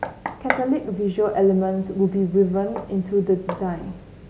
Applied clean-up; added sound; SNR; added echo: none; Knock; 12 dB; none.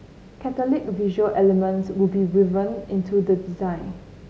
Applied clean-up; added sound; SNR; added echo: none; none; none; none.